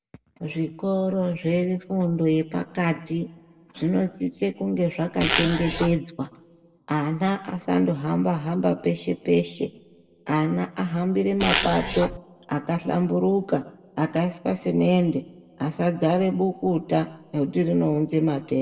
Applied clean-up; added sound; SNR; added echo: none; Zipper (clothing); 1 dB; reverberation time 0.9 s.